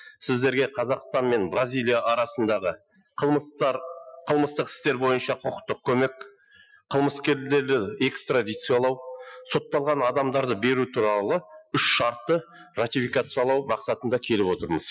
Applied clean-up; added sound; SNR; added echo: classical method Wiener filter.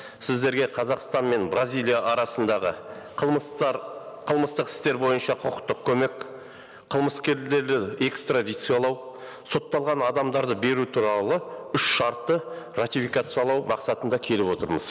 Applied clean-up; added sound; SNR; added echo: none; none; none; none.